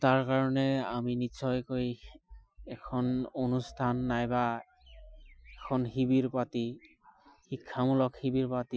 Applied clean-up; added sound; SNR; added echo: classical method Wiener filter.